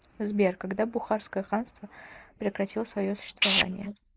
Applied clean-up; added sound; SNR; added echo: neural mask model Resemble Enhance denoiser.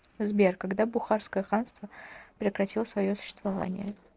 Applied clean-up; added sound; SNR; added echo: neural separator model SepFormer DNS4.